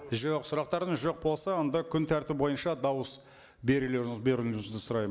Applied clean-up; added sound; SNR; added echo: none; none; none; none.